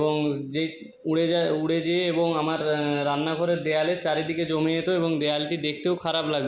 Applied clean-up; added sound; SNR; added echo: none; none; none; none.